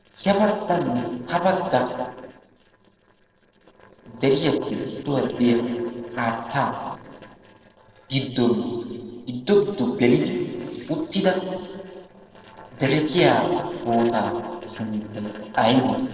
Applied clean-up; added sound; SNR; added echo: neural separator model SepFormer DNS4.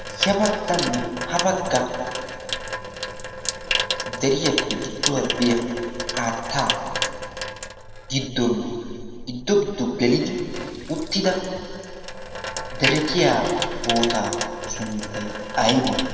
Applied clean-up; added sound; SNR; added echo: none; Sink (filling or washing) / Water tap, faucet; 5 dB; reverberation time 2.2 s.